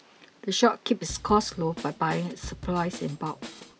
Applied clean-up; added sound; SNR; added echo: none; Drum kit; 13 dB; none.